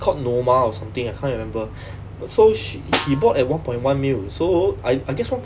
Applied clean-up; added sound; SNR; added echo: none; Snare drum; 8 dB; none.